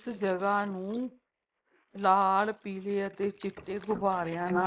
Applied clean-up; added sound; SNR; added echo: neural mask model Resemble Enhance denoiser.